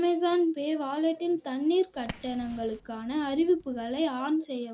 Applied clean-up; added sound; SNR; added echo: none; Fire; 19 dB; none.